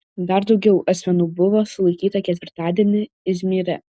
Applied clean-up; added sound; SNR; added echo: none; none; none; none.